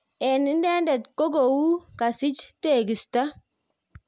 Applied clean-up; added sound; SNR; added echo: none; none; none; none.